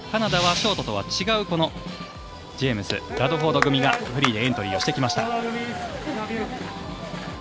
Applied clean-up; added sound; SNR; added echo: none; Snare drum; 17 dB; none.